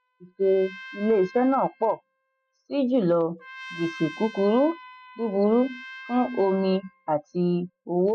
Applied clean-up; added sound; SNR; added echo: classical method spectral subtraction.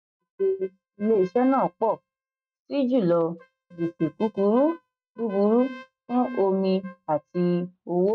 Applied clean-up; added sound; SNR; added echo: neural mask model RNNoise.